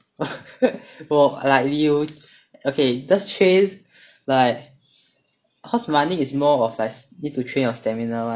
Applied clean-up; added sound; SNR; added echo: none; none; none; none.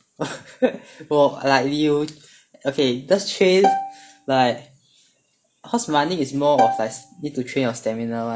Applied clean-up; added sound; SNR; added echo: none; Bowed string instrument; 2 dB; none.